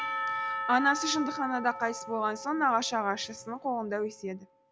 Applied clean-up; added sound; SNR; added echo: none; Church bell / Percussion; 7 dB; none.